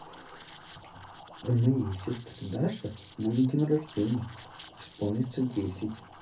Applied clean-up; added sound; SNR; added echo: none; Liquid; 17 dB; reverberation time 0.3 s.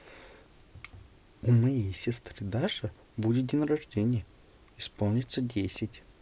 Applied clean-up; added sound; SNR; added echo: none; none; none; none.